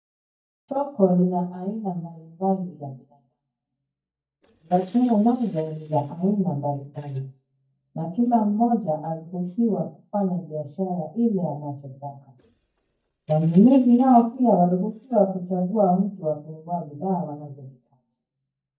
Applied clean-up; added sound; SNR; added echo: neural mask model DeepFilterNet 3.